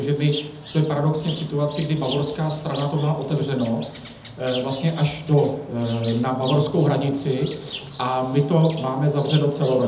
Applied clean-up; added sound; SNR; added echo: none; Bird; 15 dB; reverberation time 0.8 s.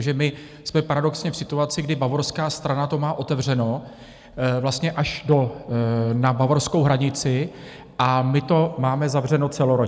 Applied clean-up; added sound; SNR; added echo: none; none; none; none.